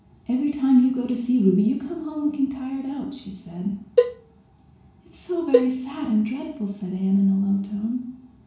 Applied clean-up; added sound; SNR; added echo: none; Cowbell; 2 dB; reverberation time 0.6 s.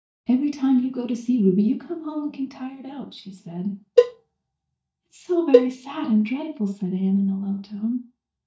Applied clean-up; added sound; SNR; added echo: neural mask model DeepFilterNet 3.